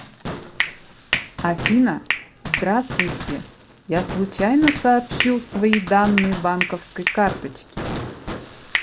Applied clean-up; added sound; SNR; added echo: none; Fireworks + Hands; 5 dB; none.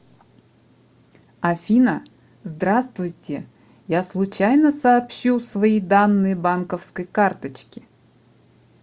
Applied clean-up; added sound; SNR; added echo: none; none; none; none.